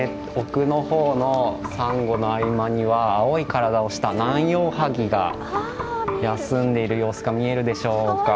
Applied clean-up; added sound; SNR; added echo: none; Knock; 15 dB; none.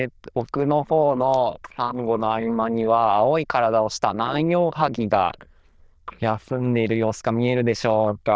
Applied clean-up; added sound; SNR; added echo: neural diffusion model UNIVERSE++.